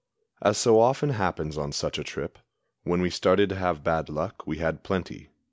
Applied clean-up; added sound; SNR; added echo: none; none; none; none.